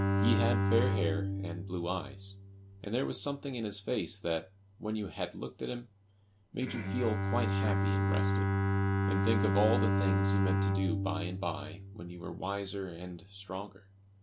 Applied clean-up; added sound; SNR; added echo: none; Bowed string instrument; -3 dB; none.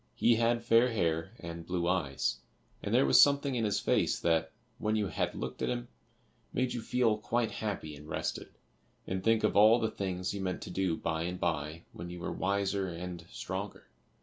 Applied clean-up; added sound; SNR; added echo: none; none; none; none.